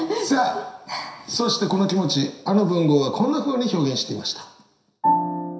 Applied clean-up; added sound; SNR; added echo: none; none; none; reverberation time 0.7 s.